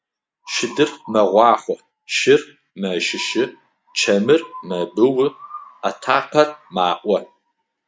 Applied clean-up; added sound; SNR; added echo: none; none; none; none.